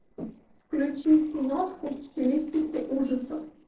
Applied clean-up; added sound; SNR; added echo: neural separator model SepFormer DNS4.